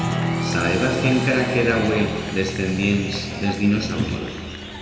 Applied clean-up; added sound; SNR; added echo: none; Applause; 3 dB; reverberation time 2.3 s.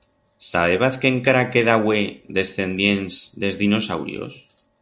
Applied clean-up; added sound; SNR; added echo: none; none; none; none.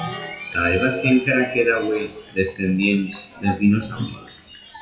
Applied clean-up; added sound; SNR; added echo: classical method WPE with log-MMSE.